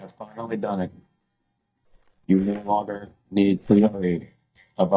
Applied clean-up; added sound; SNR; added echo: neural mask model DeepFilterNet 3.